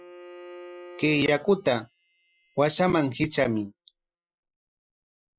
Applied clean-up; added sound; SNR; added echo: classical method Wiener filter.